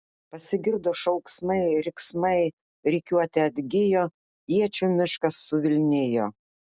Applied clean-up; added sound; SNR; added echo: none; none; none; none.